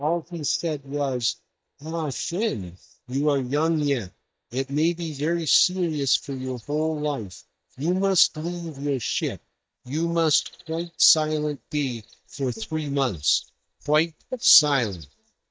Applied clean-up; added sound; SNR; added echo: neural mask model DeepFilterNet 3.